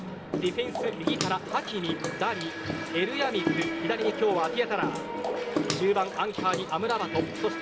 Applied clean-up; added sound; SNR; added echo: none; Bathtub (filling or washing) / Water / Splash, splatter; 5 dB; reverberation time 0.2 s.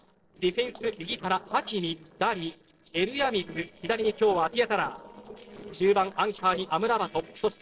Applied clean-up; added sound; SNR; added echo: neural separator model SepFormer DNS4.